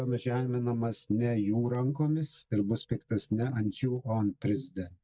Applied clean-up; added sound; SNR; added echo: neural mask model DeepFilterNet 3.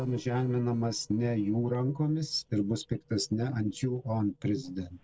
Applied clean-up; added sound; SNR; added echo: neural separator model SepFormer DNS4.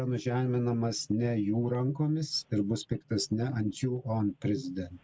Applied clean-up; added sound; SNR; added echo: none; none; none; none.